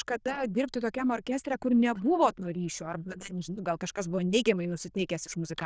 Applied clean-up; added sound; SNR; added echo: neural diffusion model UNIVERSE++.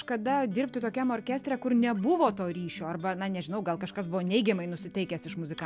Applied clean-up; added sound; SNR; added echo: none; Acoustic guitar; 17 dB; none.